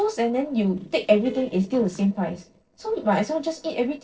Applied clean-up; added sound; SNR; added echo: neural separator model SepFormer DNS4.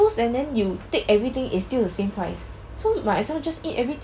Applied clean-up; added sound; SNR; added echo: none; none; none; none.